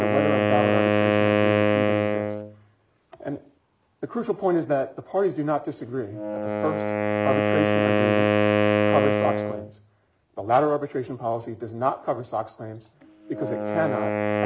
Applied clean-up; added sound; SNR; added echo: none; Wind instrument, woodwind instrument; -3 dB; none.